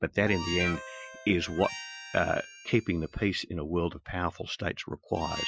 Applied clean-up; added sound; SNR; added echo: classical method Wiener filter.